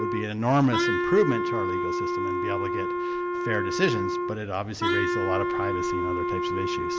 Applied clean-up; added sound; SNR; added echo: none; Wind instrument, woodwind instrument; -1 dB; none.